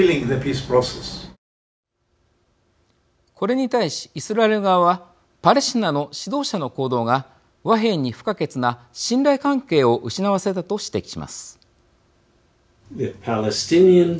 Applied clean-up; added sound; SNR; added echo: none; none; none; none.